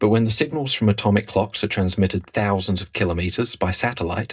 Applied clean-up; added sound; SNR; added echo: neural mask model DeepFilterNet 3.